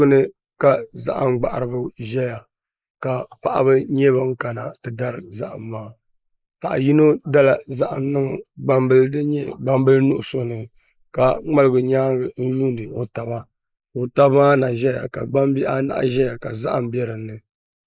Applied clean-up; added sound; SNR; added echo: neural mask model Resemble Enhance denoiser.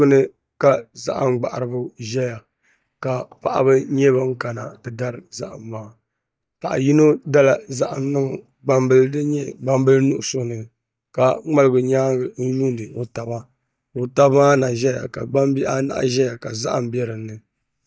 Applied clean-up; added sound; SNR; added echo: neural mask model DeepFilterNet 3.